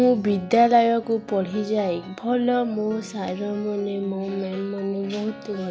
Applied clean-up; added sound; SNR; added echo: none; Piano; 18 dB; none.